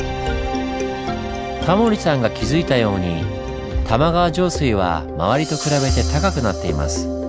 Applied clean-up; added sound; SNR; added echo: none; none; none; none.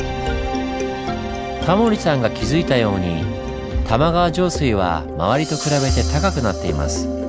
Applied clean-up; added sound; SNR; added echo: none; Sink (filling or washing); 18 dB; none.